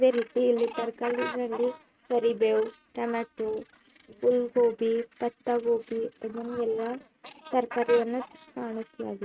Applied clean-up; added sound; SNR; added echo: neural mask model RNNoise.